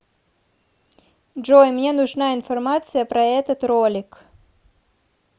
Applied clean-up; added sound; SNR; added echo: none; none; none; none.